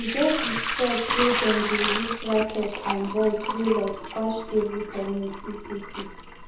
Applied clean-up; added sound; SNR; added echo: none; Sink (filling or washing) / Liquid; 3 dB; reverberation time 0.8 s.